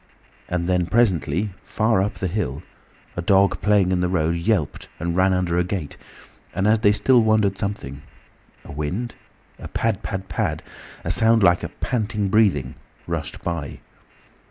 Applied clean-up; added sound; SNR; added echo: none; none; none; none.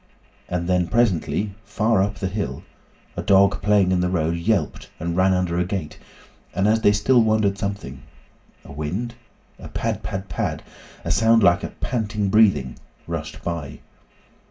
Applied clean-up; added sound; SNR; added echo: none; none; none; reverberation time 0.2 s.